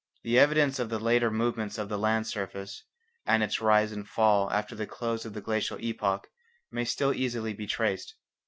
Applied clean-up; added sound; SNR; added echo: none; none; none; none.